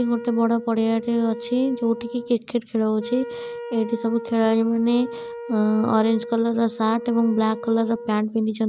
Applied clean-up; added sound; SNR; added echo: none; Wind instrument, woodwind instrument; 13 dB; none.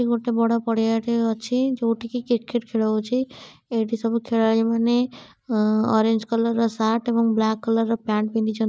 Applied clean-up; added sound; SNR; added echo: none; none; none; none.